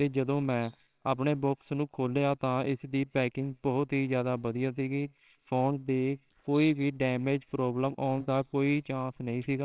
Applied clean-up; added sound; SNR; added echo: neural separator model SepFormer WHAMR!.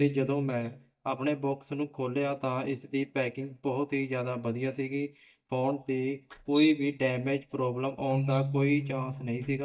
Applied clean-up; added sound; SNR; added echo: neural mask model DeepFilterNet 3.